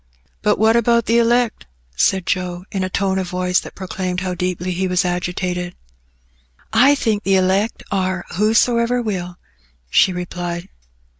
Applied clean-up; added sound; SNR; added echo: none; none; none; none.